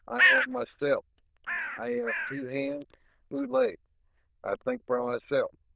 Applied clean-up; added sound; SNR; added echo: neural diffusion model UNIVERSE++.